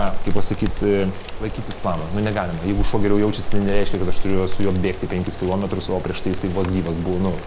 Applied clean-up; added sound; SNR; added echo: none; Insect; -2 dB; none.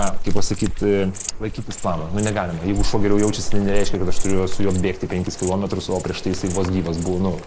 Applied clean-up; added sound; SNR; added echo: neural mask model Resemble Enhance denoiser.